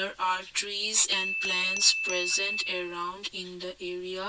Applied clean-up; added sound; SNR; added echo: none; Glass / Bell; 5 dB; none.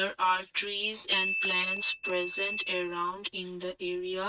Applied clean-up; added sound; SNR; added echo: neural mask model RNNoise.